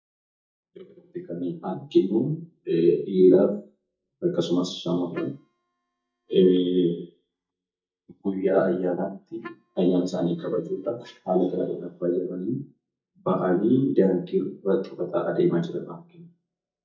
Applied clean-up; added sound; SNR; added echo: neural mask model DeepFilterNet 3.